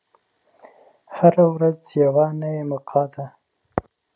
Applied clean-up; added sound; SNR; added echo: none; none; none; none.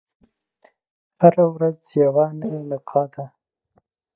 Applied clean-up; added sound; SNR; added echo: neural mask model DeepFilterNet 3.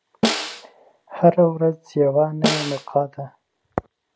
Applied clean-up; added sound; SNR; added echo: none; Snare drum; 4 dB; none.